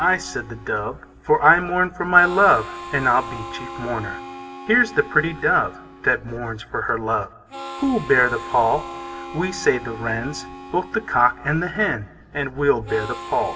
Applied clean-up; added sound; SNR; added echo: none; Harmonica; 15 dB; reverberation time 0.3 s.